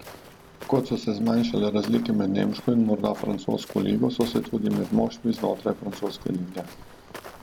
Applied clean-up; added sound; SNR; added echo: none; Walk, footsteps; 19 dB; none.